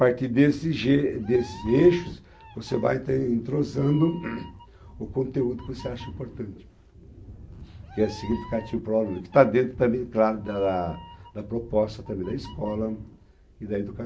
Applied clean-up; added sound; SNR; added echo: none; Meow; 17 dB; none.